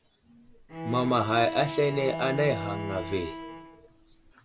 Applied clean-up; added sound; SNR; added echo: none; Bowed string instrument; 9 dB; none.